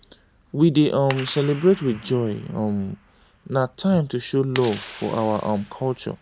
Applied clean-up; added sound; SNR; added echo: none; Clapping; 19 dB; none.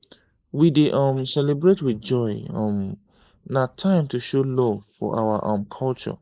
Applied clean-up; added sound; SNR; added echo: neural mask model Resemble Enhance denoiser.